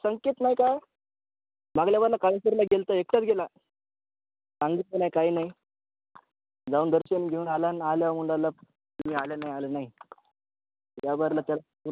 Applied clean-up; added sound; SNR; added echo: none; none; none; none.